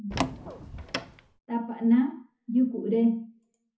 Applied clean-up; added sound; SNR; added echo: none; Door; 6 dB; reverberation time 0.3 s.